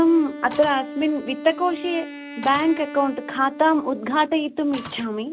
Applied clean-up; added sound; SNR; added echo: none; Printer + Wind instrument, woodwind instrument; 14 dB; none.